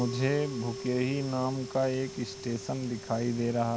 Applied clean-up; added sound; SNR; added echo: none; Musical instrument; 12 dB; none.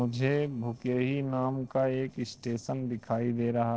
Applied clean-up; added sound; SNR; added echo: neural separator model SepFormer DNS4.